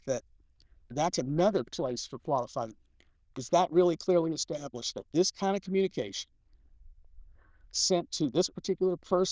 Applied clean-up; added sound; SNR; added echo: neural diffusion model UNIVERSE++.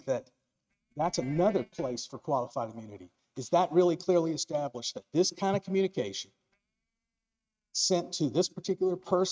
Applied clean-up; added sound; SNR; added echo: neural mask model RNNoise.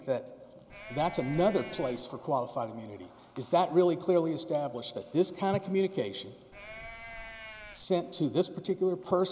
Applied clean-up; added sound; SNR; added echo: none; Livestock, farm animals, working animals; 14 dB; none.